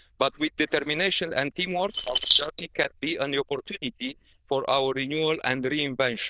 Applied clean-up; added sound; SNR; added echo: neural diffusion model UNIVERSE++.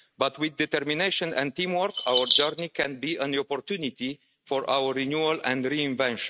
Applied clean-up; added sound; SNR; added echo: neural mask model RNNoise.